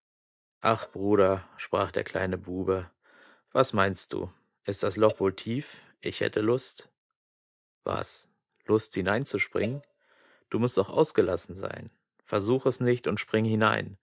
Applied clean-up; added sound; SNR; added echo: neural mask model DeepFilterNet 3.